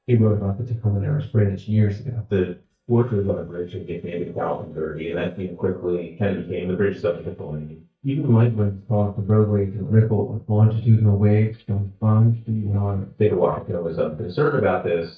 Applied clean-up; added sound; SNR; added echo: neural mask model DeepFilterNet 3.